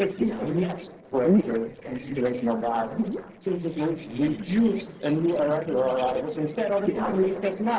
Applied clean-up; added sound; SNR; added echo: neural separator model SepFormer DNS4.